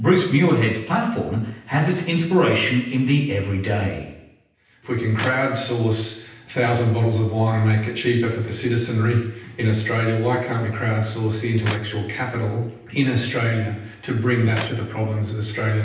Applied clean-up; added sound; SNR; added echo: none; Clapping; 15 dB; reverberation time 0.9 s.